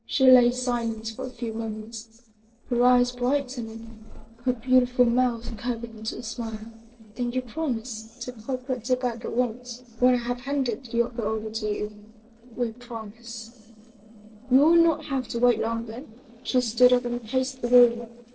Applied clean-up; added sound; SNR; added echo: neural separator model SepFormer DNS4.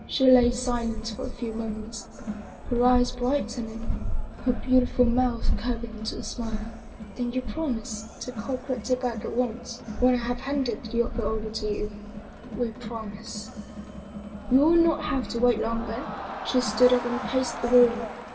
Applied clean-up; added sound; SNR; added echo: none; Crowd; 12 dB; reverberation time 2.8 s.